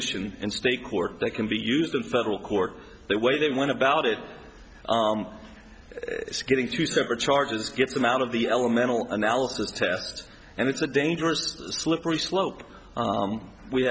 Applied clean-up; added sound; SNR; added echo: none; none; none; none.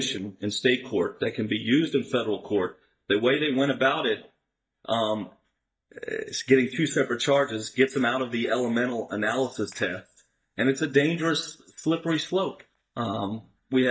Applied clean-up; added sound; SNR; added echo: neural mask model DeepFilterNet 3.